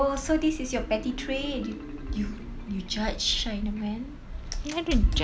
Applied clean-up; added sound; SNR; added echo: none; Marimba, xylophone; 16 dB; none.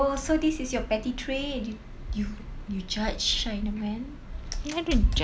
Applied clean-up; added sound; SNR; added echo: none; none; none; none.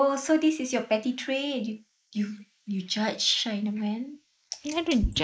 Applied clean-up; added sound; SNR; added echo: neural mask model Resemble Enhance denoiser.